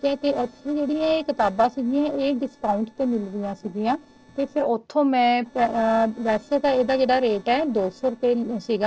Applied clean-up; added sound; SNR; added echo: neural separator model SepFormer DNS4.